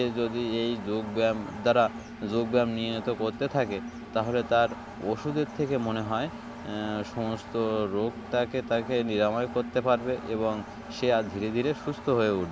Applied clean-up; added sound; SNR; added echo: none; Engine; 12 dB; none.